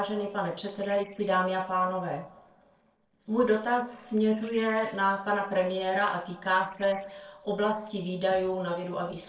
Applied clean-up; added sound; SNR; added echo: neural separator model SepFormer DNS4.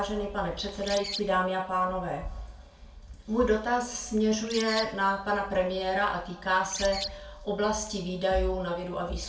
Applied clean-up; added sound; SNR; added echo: none; Bird; 10 dB; reverberation time 0.4 s.